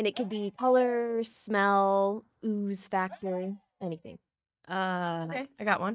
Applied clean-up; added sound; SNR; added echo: neural mask model DeepFilterNet 3.